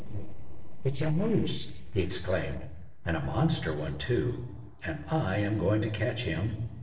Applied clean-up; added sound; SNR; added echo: neural separator model SepFormer DNS4.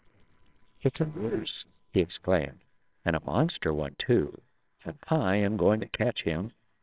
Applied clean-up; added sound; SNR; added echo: neural separator model SepFormer WHAMR!.